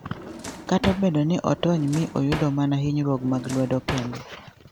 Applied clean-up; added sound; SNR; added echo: none; Drawer open or close; 12 dB; none.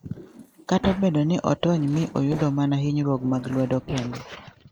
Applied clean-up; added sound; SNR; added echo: neural mask model Resemble Enhance denoiser.